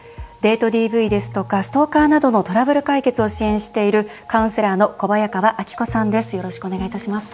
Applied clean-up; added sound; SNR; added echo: none; none; none; none.